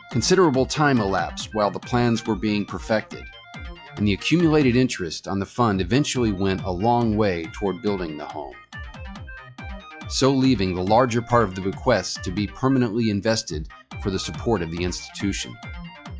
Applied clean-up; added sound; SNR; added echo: classical method log-MMSE.